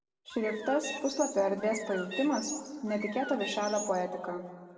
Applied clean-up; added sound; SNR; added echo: none; Bird; 11 dB; reverberation time 1.6 s.